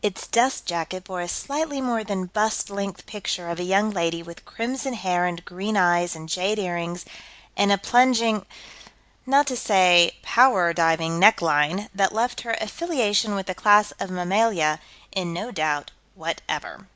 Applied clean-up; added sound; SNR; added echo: none; none; none; none.